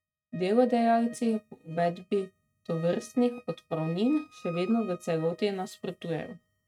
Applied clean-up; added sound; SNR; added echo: neural mask model RNNoise.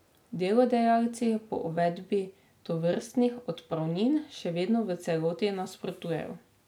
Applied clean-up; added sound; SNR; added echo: none; none; none; none.